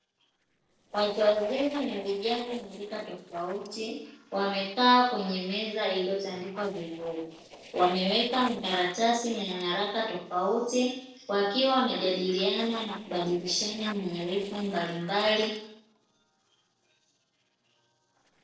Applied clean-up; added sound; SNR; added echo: neural separator model SepFormer DNS4.